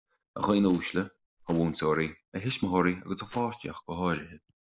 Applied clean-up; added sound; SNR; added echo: neural separator model SepFormer DNS4.